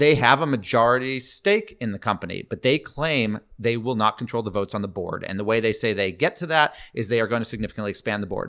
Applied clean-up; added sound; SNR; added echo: none; none; none; none.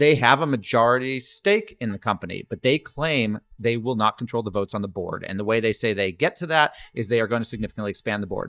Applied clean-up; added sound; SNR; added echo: neural mask model DeepFilterNet 3.